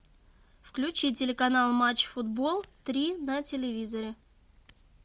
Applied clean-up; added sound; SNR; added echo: none; none; none; none.